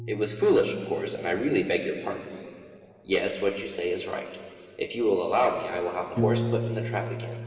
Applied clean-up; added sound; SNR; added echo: none; Piano; 8 dB; reverberation time 2.7 s.